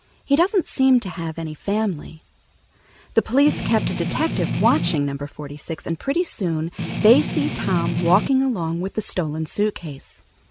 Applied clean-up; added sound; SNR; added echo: none; Strum; 2 dB; none.